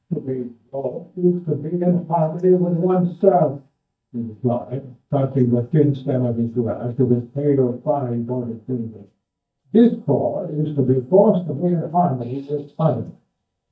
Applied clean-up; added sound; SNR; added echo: neural mask model DeepFilterNet 3.